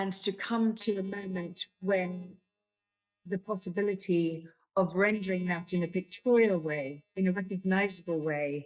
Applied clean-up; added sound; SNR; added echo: neural mask model DeepFilterNet 3.